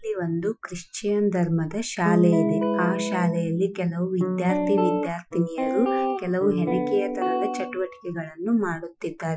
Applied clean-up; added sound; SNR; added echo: classical method Wiener filter.